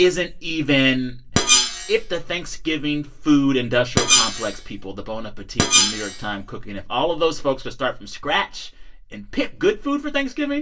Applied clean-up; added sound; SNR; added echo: none; Screech; 0 dB; reverberation time 0.2 s.